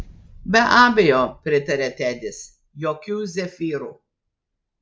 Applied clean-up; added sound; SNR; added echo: none; none; none; none.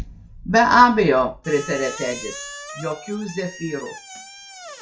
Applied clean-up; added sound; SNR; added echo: none; Squeak; 16 dB; reverberation time 0.2 s.